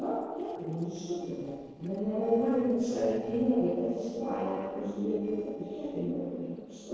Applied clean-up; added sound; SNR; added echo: neural separator model SepFormer DNS4.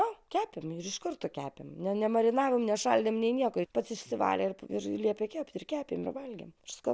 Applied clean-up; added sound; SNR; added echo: none; none; none; none.